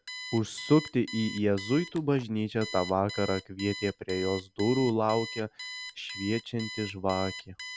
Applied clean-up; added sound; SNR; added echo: none; Alarm; 12 dB; none.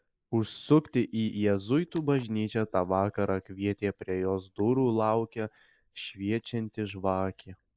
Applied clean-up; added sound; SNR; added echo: neural mask model Resemble Enhance denoiser.